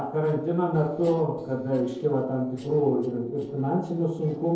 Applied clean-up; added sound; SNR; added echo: neural separator model SepFormer DNS4.